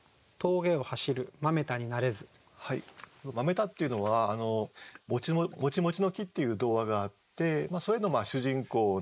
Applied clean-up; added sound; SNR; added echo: neural mask model Resemble Enhance denoiser.